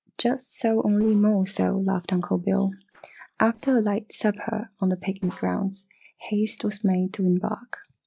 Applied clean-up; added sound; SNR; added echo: neural separator model SepFormer DNS4.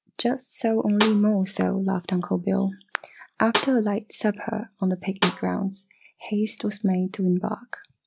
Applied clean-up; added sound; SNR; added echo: none; Snare drum; 7 dB; none.